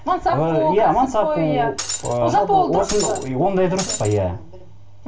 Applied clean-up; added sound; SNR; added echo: none; Shatter; 9 dB; reverberation time 0.3 s.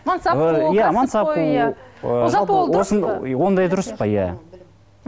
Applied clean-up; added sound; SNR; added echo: none; none; none; none.